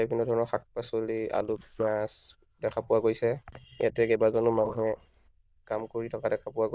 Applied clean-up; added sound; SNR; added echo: neural diffusion model UNIVERSE++.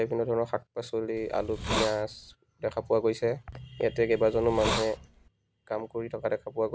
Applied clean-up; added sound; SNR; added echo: none; Hiss; 5 dB; none.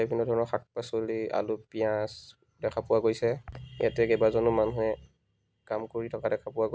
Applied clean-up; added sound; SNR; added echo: none; none; none; none.